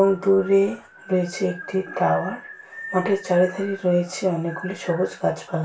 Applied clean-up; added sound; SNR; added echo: none; none; none; reverberation time 0.2 s.